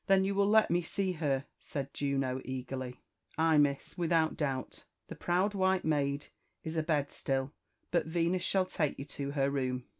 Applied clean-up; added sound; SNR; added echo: none; none; none; none.